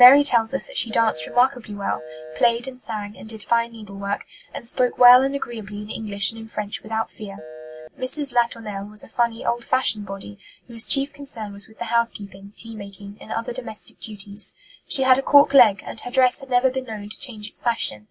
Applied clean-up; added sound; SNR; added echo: none; Telephone; 15 dB; none.